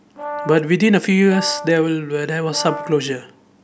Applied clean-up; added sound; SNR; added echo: none; Brass instrument; 13 dB; none.